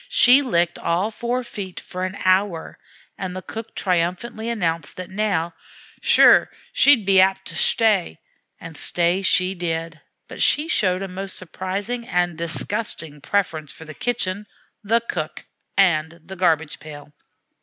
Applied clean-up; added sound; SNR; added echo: none; none; none; none.